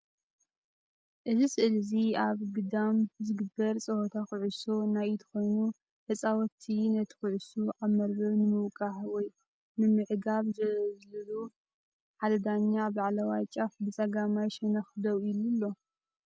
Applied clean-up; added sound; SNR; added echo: none; none; none; none.